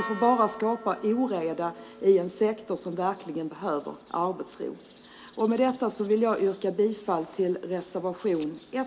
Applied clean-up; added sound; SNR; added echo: none; Church bell; 19 dB; none.